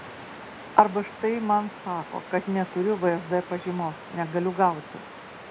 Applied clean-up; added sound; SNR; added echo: none; Waves, surf; 15 dB; none.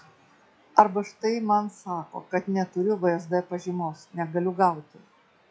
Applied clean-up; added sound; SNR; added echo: classical method log-MMSE.